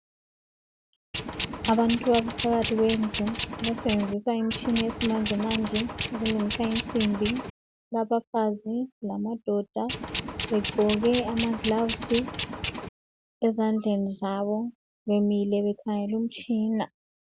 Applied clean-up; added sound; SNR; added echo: none; Tools; 1 dB; none.